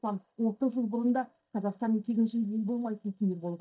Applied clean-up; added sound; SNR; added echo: neural mask model DeepFilterNet 3.